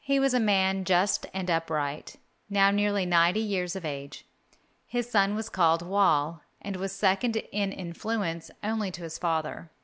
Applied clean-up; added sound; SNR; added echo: none; none; none; none.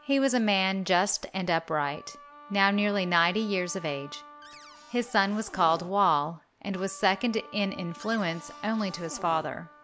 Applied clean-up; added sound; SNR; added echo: none; Wind instrument, woodwind instrument + Cupboard open or close; 20 dB; none.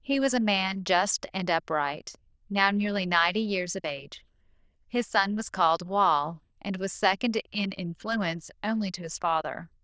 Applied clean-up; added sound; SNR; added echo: neural diffusion model UNIVERSE++.